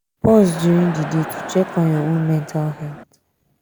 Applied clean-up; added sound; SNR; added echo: none; Crowd; 12 dB; none.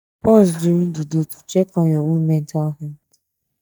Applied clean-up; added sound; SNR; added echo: neural mask model DeepFilterNet 3.